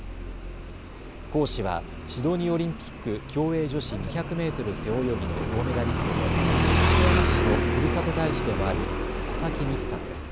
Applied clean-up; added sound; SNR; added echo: none; Motorcycle; -3 dB; none.